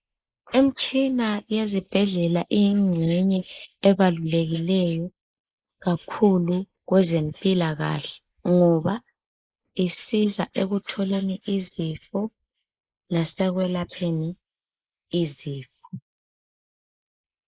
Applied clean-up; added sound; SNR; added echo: neural mask model Resemble Enhance denoiser.